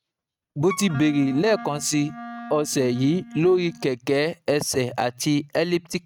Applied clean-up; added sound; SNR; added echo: neural mask model RNNoise.